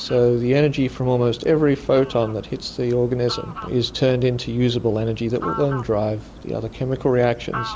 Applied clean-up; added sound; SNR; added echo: none; Fowl; 17 dB; none.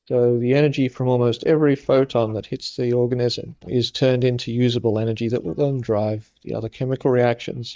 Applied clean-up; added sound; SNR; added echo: neural mask model DeepFilterNet 3.